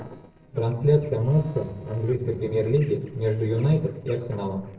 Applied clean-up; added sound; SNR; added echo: neural separator model SepFormer DNS4.